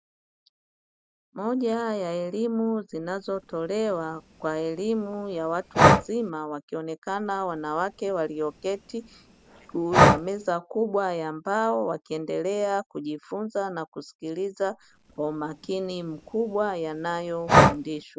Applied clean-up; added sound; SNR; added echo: none; Breathing; -3 dB; none.